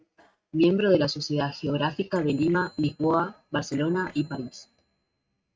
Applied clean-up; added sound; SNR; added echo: neural mask model RNNoise.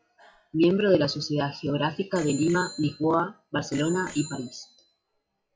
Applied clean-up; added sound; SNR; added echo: classical method log-MMSE.